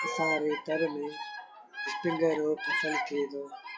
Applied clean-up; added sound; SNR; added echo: classical method WPE with log-MMSE.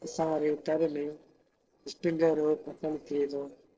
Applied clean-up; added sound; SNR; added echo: neural separator model SepFormer DNS4.